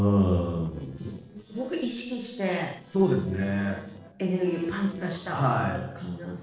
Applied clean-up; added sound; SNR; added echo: neural separator model SepFormer DNS4.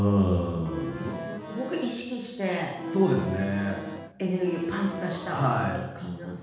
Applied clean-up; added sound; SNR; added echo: none; Accordion; 9 dB; reverberation time 1.1 s.